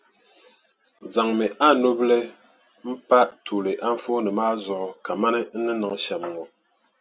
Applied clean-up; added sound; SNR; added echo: none; none; none; none.